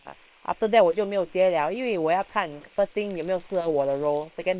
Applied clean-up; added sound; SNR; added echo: neural separator model SepFormer WHAM!.